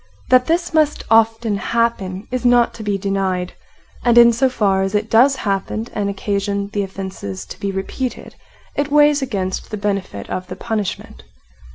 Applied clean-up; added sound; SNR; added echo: none; none; none; none.